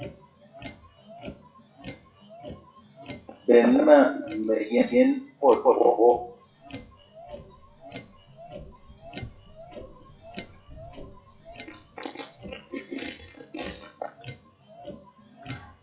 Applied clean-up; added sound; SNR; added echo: classical method WPE with log-MMSE.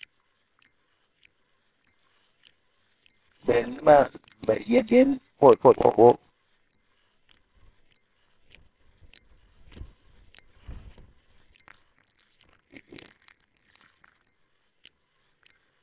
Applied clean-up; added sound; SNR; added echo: neural separator model SepFormer WHAMR!.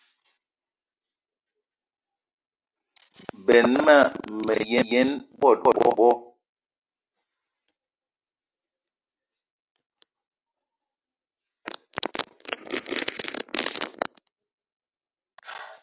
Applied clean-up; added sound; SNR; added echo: none; none; none; none.